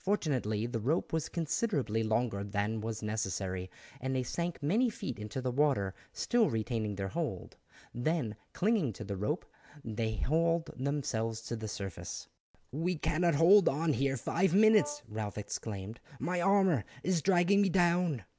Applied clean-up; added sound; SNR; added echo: none; Brass instrument; 16 dB; none.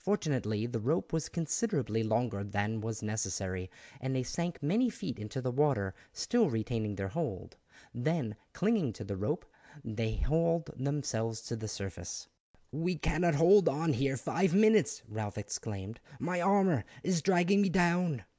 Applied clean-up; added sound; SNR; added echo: none; none; none; none.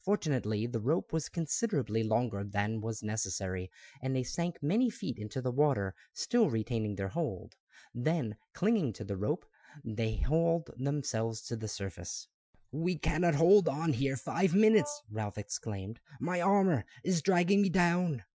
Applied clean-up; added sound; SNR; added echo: classical method Wiener filter.